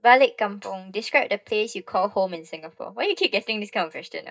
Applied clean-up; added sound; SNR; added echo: neural mask model DeepFilterNet 3.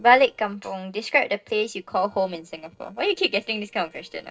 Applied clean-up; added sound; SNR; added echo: neural separator model SepFormer DNS4.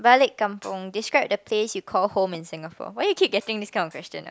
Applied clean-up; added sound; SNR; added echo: none; none; none; none.